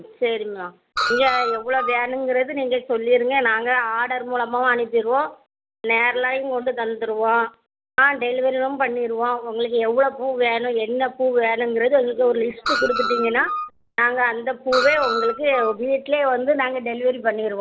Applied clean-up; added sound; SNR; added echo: none; Screech; 4 dB; none.